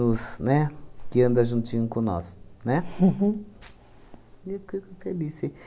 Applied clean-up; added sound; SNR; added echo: none; none; none; none.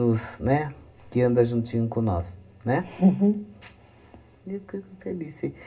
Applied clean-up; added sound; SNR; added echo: none; none; none; reverberation time 0.2 s.